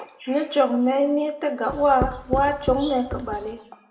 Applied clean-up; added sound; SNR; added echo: none; Writing; 9 dB; reverberation time 0.7 s.